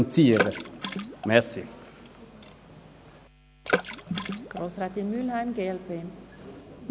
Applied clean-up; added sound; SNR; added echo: none; Water / Splash, splatter; 6 dB; none.